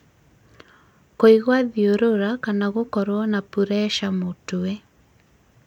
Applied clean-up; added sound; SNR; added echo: none; none; none; none.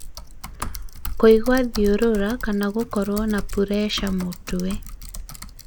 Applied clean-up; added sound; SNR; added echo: none; Typing; 7 dB; none.